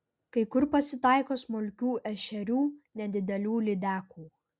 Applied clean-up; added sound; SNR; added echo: none; none; none; none.